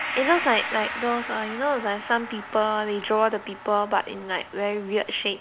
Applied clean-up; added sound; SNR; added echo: none; Gong; 9 dB; none.